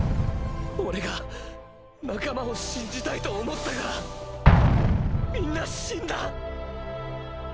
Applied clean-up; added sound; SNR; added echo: none; Explosion; -5 dB; none.